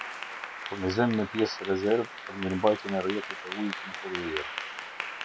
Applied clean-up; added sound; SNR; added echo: none; Applause / Clapping; 8 dB; none.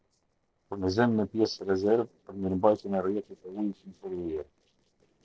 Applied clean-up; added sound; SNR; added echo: neural separator model SepFormer DNS4.